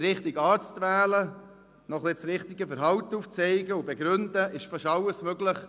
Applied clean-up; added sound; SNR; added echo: none; none; none; none.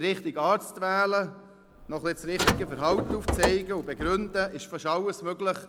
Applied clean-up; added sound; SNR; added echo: none; Car; 2 dB; none.